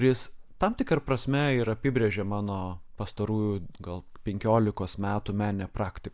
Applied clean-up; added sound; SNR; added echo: none; none; none; none.